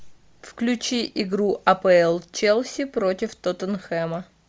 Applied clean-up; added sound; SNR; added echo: none; none; none; none.